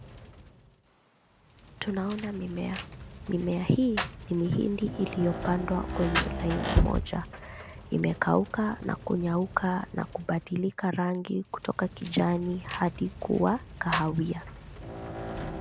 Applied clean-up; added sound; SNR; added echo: none; Rain; 6 dB; none.